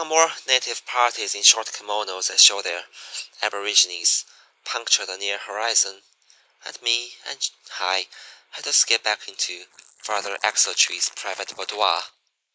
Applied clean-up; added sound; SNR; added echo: neural mask model Resemble Enhance denoiser.